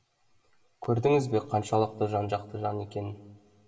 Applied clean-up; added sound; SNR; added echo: none; none; none; reverberation time 2.5 s.